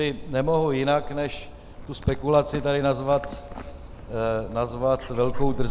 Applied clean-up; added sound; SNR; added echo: none; Dog; 6 dB; none.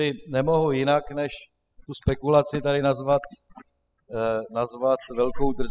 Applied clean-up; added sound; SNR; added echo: classical method spectral subtraction.